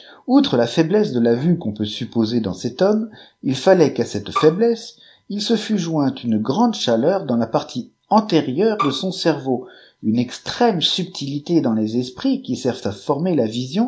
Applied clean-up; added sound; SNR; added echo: none; Bowed string instrument; 8 dB; none.